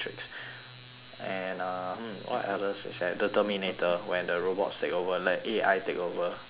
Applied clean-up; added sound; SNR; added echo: none; Squeak; 19 dB; none.